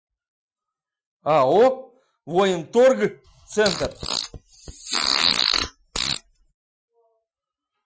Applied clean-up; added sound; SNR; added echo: classical method Wiener filter.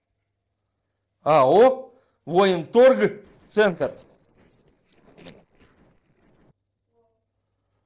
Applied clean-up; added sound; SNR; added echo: neural separator model SepFormer DNS4.